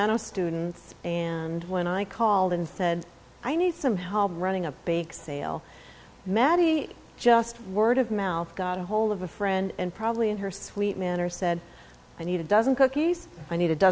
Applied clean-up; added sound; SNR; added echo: none; none; none; none.